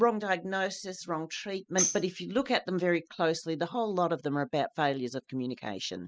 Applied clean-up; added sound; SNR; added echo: classical method spectral subtraction.